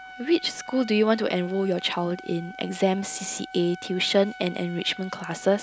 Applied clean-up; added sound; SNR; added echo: none; Trumpet; 17 dB; none.